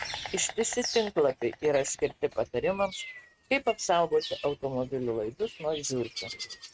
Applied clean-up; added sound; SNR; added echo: neural mask model RNNoise.